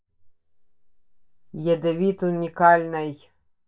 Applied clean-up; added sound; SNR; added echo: neural mask model DeepFilterNet 3.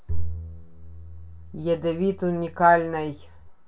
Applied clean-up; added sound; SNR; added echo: none; Bowed string instrument; 14 dB; reverberation time 0.2 s.